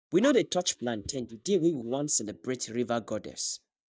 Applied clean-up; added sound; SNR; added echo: neural mask model DeepFilterNet 3.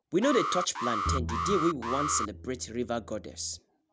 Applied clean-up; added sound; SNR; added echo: none; Bowed string instrument + Alarm; 2 dB; none.